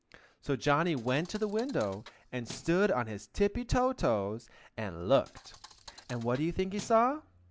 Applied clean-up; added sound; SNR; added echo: none; Thump, thud; 20 dB; none.